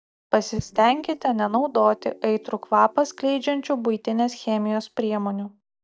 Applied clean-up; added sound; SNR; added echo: neural mask model DeepFilterNet 3.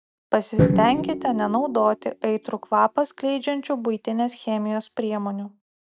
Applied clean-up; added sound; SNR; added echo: neural mask model RNNoise.